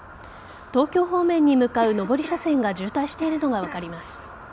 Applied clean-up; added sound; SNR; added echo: none; Cough; 16 dB; none.